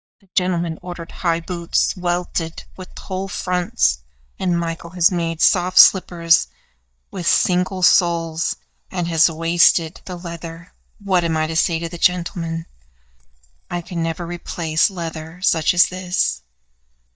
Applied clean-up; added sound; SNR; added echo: neural mask model DeepFilterNet 3.